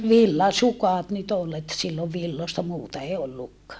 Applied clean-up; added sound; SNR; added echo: none; none; none; none.